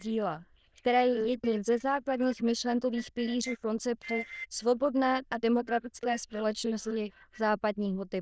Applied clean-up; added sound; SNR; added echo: neural diffusion model UNIVERSE++.